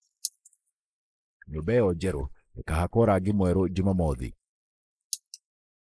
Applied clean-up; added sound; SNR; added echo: neural mask model Resemble Enhance denoiser.